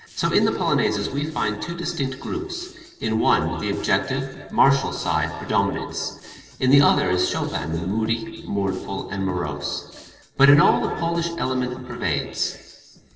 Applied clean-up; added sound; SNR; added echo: neural separator model SepFormer DNS4.